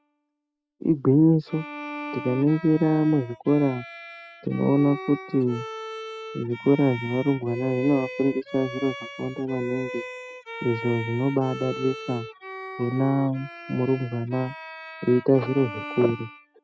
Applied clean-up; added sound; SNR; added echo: classical method spectral subtraction.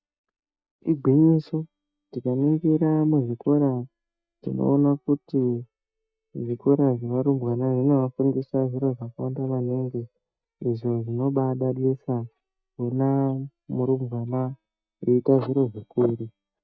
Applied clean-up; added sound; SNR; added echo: neural mask model DeepFilterNet 3.